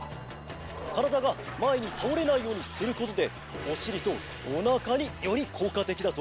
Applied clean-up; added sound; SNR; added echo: none; Toilet flush; 14 dB; none.